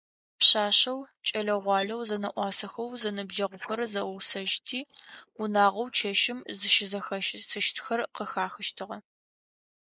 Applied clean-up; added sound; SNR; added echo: neural mask model Resemble Enhance denoiser.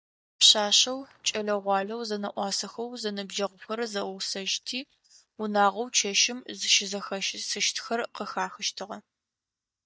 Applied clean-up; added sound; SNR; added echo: neural mask model DeepFilterNet 3.